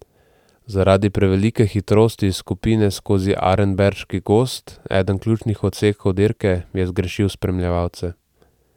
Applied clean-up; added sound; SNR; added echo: none; none; none; none.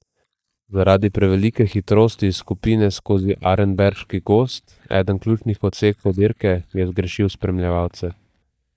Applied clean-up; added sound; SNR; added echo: neural mask model DeepFilterNet 3.